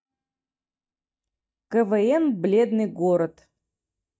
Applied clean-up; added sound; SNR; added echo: neural mask model DeepFilterNet 3.